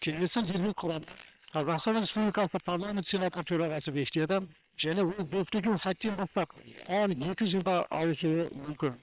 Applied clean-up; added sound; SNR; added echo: neural separator model SepFormer WHAM!.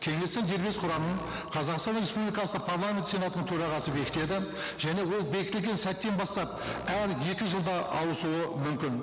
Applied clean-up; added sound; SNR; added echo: none; Insect; 17 dB; none.